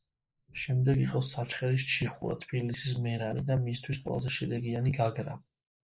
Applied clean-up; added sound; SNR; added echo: neural mask model Resemble Enhance denoiser.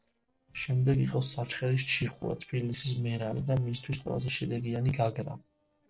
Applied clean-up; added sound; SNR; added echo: neural separator model SepFormer DNS4.